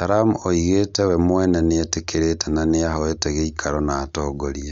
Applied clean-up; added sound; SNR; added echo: none; none; none; none.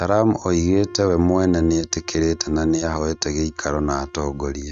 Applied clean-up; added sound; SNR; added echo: neural mask model RNNoise.